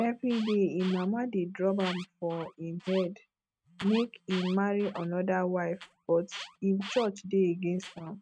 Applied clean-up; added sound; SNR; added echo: neural mask model RNNoise.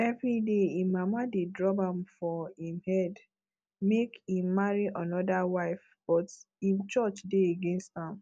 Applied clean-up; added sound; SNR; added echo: none; none; none; none.